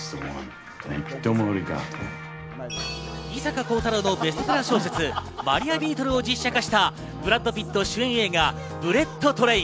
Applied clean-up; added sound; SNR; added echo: none; Wind instrument, woodwind instrument; 14 dB; none.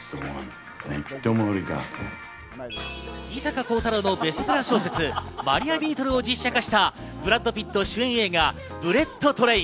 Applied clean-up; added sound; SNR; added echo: none; none; none; none.